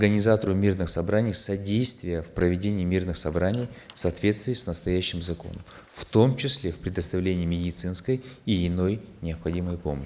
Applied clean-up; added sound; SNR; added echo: neural mask model Resemble Enhance denoiser.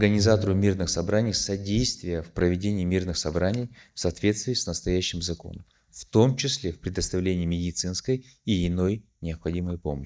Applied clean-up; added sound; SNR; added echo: neural mask model DeepFilterNet 3.